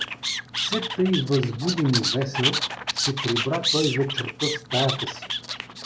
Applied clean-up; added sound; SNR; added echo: none; Animal; 2 dB; none.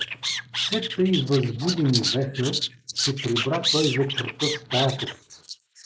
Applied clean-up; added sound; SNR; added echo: neural mask model Resemble Enhance denoiser.